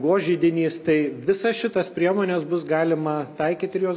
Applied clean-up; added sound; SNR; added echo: none; none; none; none.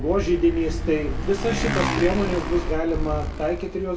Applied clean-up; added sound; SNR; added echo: none; Motorcycle; 3 dB; reverberation time 0.3 s.